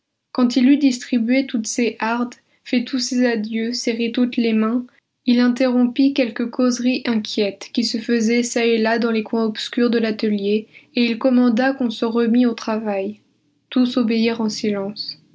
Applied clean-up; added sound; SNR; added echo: none; none; none; none.